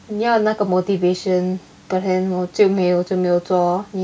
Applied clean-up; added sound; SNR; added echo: none; none; none; none.